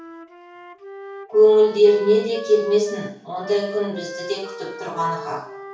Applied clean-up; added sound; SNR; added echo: none; Wind instrument, woodwind instrument; 15 dB; reverberation time 0.6 s.